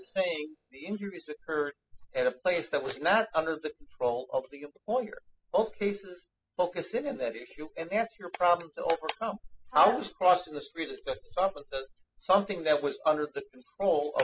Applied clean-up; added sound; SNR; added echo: classical method spectral subtraction.